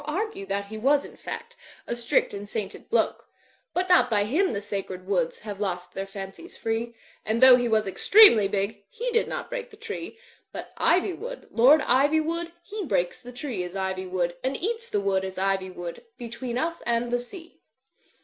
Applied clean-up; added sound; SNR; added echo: none; none; none; none.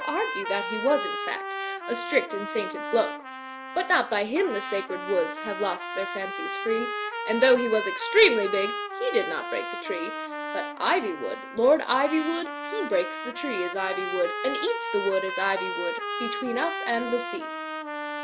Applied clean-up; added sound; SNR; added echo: none; Trumpet; 6 dB; none.